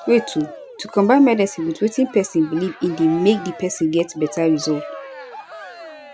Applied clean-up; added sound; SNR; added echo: none; Cheering; 16 dB; none.